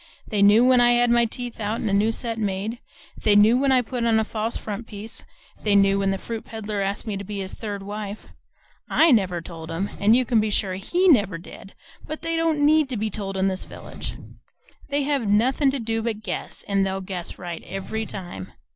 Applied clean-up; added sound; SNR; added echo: none; Engine; 20 dB; none.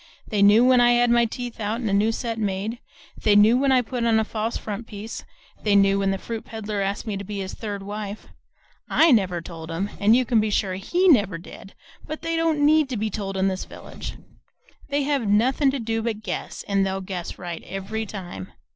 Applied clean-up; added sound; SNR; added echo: neural separator model SepFormer DNS4.